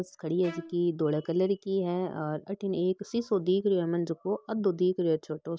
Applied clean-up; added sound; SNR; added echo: none; Bowed string instrument; 19 dB; none.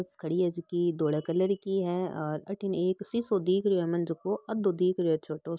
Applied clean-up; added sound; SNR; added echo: none; none; none; none.